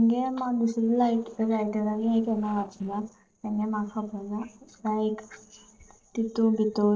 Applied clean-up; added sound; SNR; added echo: neural separator model SepFormer DNS4.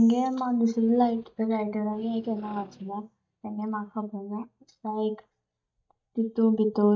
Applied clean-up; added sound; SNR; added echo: neural mask model DeepFilterNet 3.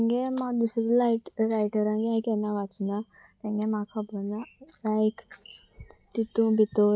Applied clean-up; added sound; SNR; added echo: none; none; none; none.